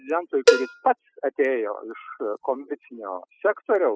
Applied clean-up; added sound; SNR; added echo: classical method spectral subtraction.